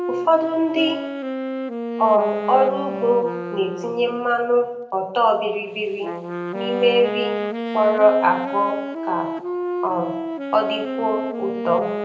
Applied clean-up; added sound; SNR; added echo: none; Wind instrument, woodwind instrument; 6 dB; reverberation time 0.7 s.